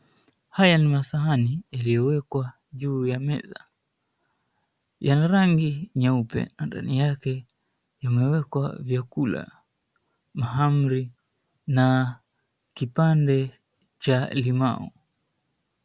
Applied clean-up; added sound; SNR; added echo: none; none; none; none.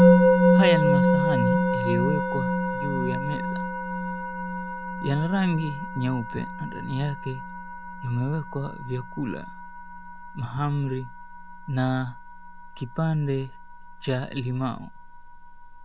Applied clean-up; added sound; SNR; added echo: none; Musical instrument; -4 dB; none.